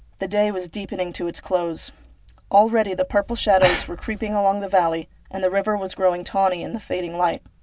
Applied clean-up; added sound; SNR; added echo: none; Breathing; 7 dB; none.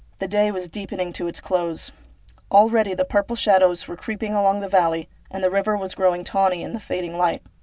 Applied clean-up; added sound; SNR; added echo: none; none; none; none.